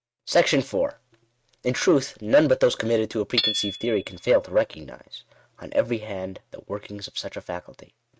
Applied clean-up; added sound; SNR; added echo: neural mask model RNNoise.